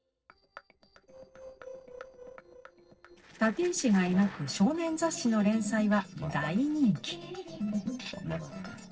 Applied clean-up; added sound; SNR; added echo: neural separator model SepFormer DNS4.